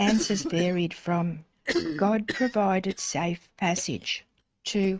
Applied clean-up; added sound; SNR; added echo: neural mask model RNNoise.